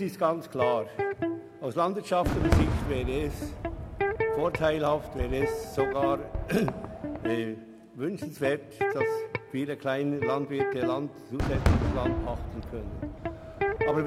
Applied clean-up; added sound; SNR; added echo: none; Fireworks + Electric guitar; 0 dB; none.